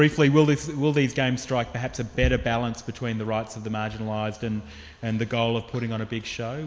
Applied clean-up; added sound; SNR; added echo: none; none; none; none.